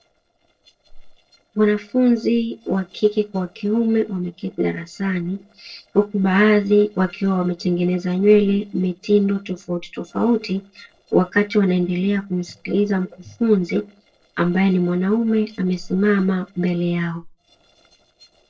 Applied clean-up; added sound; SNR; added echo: neural separator model SepFormer DNS4.